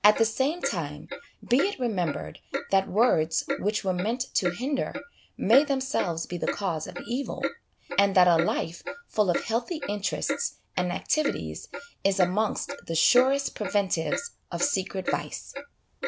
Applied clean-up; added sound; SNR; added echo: none; Clock; 9 dB; none.